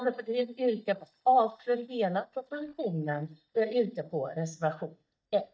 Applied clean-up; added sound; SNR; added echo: neural mask model DeepFilterNet 3.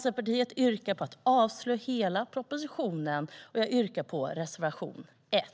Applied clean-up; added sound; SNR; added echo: none; none; none; none.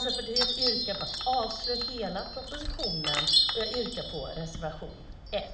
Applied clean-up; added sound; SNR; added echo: none; Chime; -3 dB; reverberation time 1.7 s.